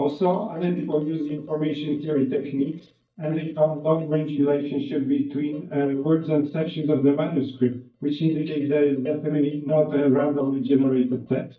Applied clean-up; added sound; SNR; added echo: neural mask model DeepFilterNet 3.